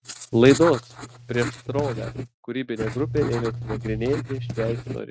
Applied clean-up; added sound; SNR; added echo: neural mask model RNNoise.